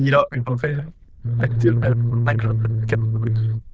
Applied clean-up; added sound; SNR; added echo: neural diffusion model UNIVERSE++.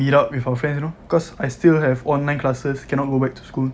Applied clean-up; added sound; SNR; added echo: none; none; none; none.